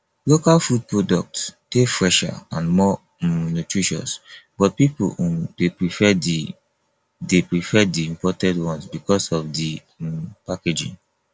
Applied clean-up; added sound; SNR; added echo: none; none; none; none.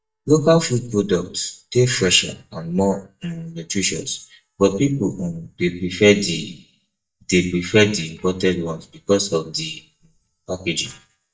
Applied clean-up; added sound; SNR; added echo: neural mask model DeepFilterNet 3.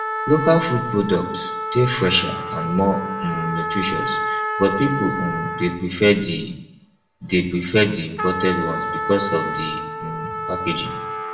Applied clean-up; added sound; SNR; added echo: none; Trumpet; 5 dB; reverberation time 0.7 s.